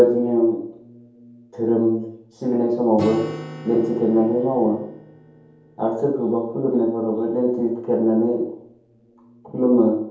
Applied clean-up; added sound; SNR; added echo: none; Acoustic guitar; 20 dB; reverberation time 0.7 s.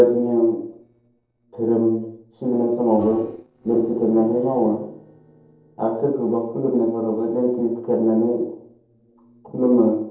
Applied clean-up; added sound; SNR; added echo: neural separator model SepFormer DNS4.